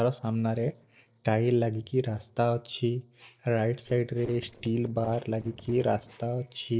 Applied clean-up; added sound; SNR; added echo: neural separator model SepFormer DNS4.